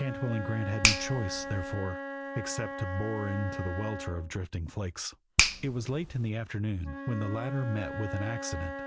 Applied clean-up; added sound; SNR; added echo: none; Wind instrument, woodwind instrument + Finger snapping; 1 dB; none.